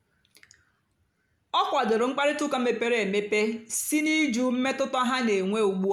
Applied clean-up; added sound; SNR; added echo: none; none; none; none.